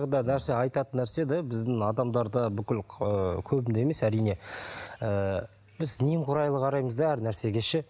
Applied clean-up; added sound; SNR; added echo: none; none; none; none.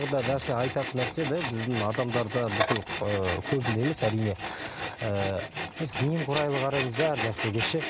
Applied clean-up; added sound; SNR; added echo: none; Tools; 5 dB; none.